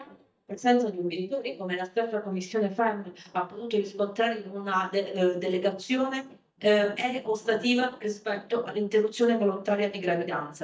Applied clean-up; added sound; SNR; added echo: neural mask model DeepFilterNet 3.